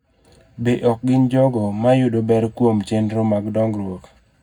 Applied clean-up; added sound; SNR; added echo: none; none; none; reverberation time 0.3 s.